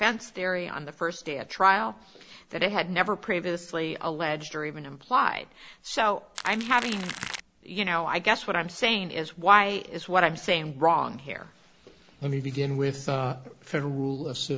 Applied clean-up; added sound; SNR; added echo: none; Crackle; 10 dB; none.